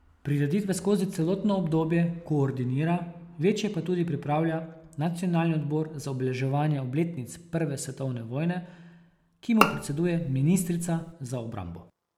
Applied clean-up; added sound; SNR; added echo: none; Bowed string instrument; 3 dB; none.